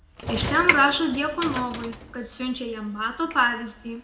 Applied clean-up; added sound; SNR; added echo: none; Sliding door / Train; 6 dB; reverberation time 0.6 s.